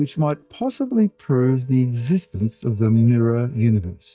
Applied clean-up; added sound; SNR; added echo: neural mask model DeepFilterNet 3.